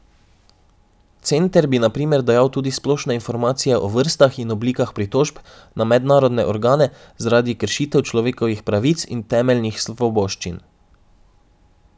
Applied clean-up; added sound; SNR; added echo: none; none; none; none.